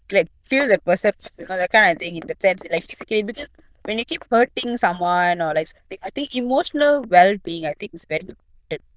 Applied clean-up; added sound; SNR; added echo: neural diffusion model UNIVERSE++.